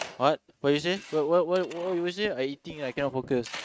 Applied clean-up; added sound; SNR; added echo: neural mask model RNNoise.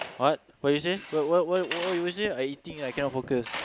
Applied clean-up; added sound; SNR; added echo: none; Tools; 13 dB; none.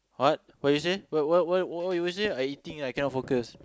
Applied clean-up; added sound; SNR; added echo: none; none; none; none.